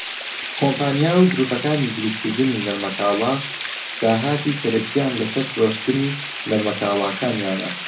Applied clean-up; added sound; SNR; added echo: none; Water; 6 dB; reverberation time 0.4 s.